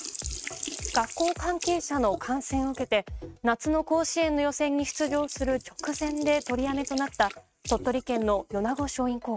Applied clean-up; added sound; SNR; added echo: neural mask model RNNoise.